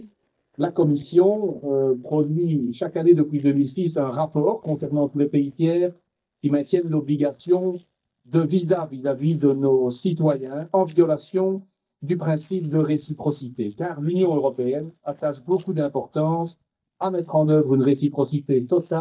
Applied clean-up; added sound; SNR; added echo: neural mask model DeepFilterNet 3.